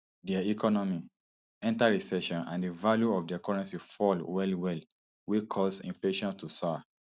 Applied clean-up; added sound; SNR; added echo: none; none; none; none.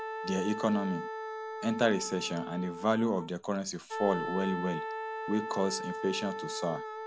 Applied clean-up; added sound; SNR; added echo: none; Wind instrument, woodwind instrument; 6 dB; none.